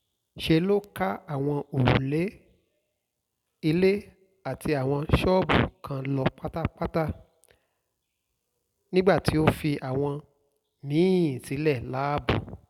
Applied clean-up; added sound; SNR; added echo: none; none; none; none.